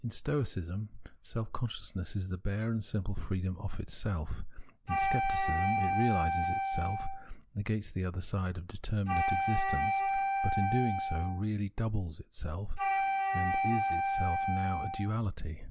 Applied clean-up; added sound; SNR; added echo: none; Wind instrument, woodwind instrument; -2 dB; none.